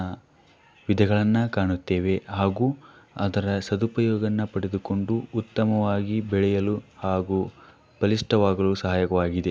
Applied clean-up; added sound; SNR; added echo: none; none; none; none.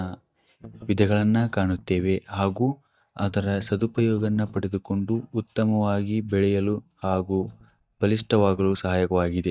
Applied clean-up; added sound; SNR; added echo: neural mask model DeepFilterNet 3.